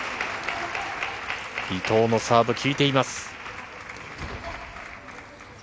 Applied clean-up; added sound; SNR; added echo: none; none; none; none.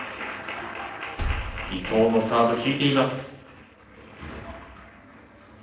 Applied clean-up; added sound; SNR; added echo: neural separator model SepFormer DNS4.